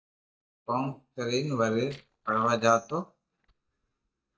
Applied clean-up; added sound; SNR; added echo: neural mask model DeepFilterNet 3.